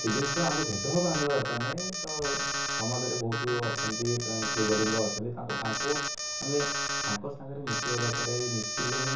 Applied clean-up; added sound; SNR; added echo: none; Alarm; 0 dB; reverberation time 0.6 s.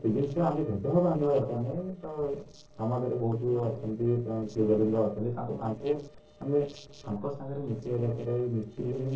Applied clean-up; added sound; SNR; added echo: neural separator model SepFormer DNS4.